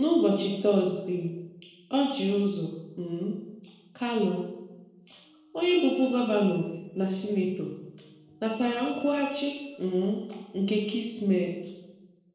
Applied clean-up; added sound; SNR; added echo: neural separator model SepFormer DNS4.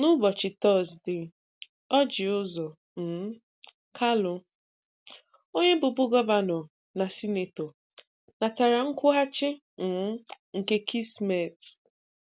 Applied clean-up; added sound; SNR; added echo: none; none; none; none.